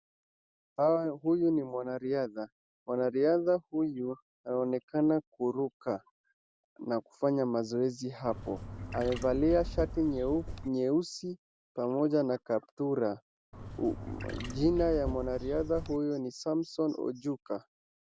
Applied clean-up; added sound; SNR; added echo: none; Trickle, dribble / Chirp, tweet; 7 dB; none.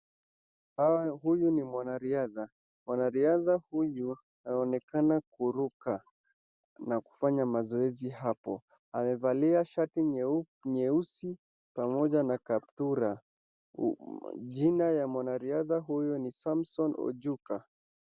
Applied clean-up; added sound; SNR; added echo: none; none; none; none.